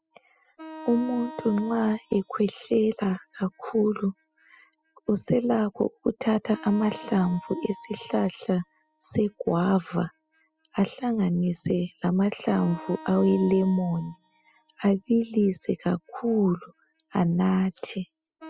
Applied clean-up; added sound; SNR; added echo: classical method spectral subtraction.